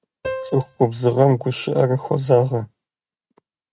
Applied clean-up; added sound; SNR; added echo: neural mask model RNNoise.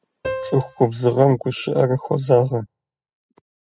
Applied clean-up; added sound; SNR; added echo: classical method spectral subtraction.